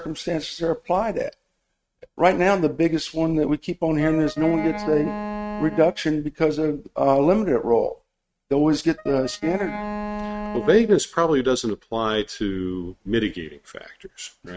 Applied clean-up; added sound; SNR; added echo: neural mask model RNNoise.